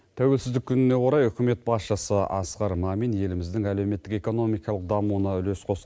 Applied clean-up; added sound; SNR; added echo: none; none; none; none.